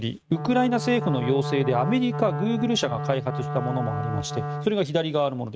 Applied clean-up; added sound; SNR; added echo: neural mask model RNNoise.